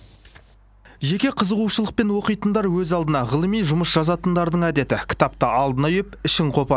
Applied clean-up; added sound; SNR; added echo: none; none; none; none.